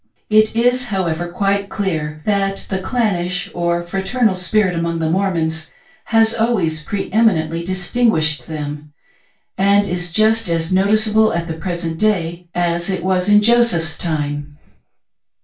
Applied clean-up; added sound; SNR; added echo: none; none; none; reverberation time 0.2 s.